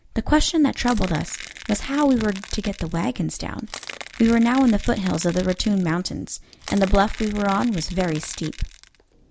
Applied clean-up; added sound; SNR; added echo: none; Crackle / Crushing; 17 dB; none.